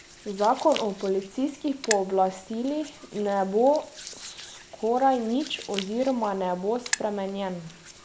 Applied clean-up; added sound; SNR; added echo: none; Hands; 13 dB; none.